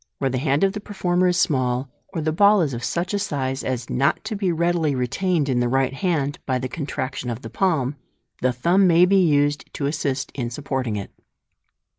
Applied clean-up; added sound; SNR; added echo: none; none; none; none.